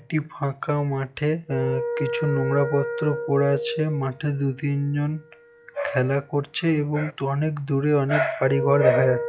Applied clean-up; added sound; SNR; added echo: classical method log-MMSE.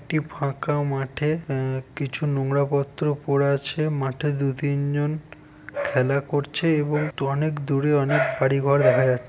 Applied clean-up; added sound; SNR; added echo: none; none; none; none.